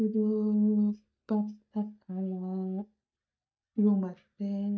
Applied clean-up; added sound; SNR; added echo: neural mask model DeepFilterNet 3.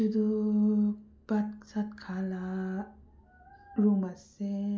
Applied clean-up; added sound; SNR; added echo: none; none; none; none.